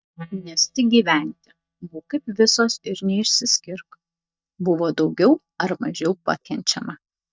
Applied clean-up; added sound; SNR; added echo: neural mask model DeepFilterNet 3.